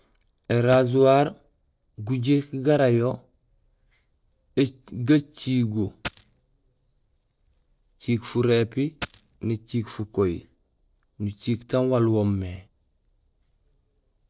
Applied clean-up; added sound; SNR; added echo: neural separator model SepFormer DNS4.